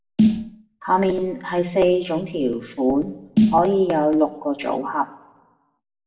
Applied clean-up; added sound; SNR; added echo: none; Snare drum; 2 dB; reverberation time 0.7 s.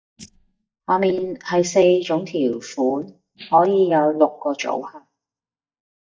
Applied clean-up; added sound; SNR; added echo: neural mask model DeepFilterNet 3.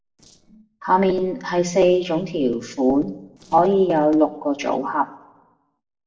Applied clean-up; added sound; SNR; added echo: neural separator model SepFormer DNS4.